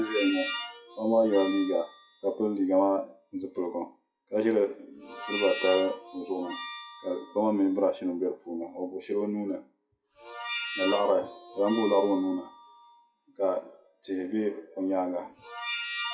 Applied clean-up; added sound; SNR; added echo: classical method WPE with log-MMSE.